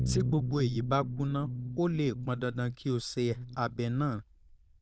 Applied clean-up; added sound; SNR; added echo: neural diffusion model UNIVERSE++.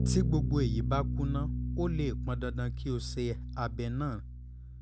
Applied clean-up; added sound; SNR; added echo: none; Bass guitar; -1 dB; none.